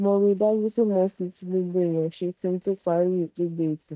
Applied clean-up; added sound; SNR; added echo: neural mask model DeepFilterNet 3.